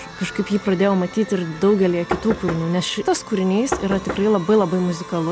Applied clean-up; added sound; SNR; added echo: none; Knock; 10 dB; none.